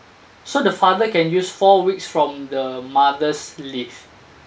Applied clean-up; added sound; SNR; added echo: none; none; none; none.